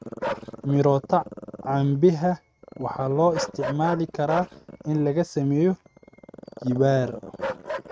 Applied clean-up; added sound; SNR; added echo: neural mask model RNNoise.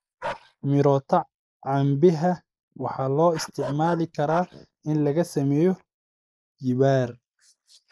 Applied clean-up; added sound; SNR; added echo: neural mask model Resemble Enhance denoiser.